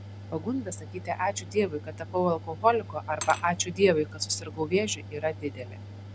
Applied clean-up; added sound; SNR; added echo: none; Mechanical fan + Glass / Liquid; 12 dB; none.